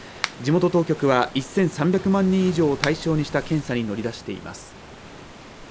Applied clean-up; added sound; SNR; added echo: none; Waves, surf + Finger snapping; 14 dB; none.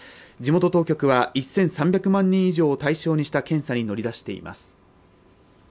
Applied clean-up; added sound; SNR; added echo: none; none; none; none.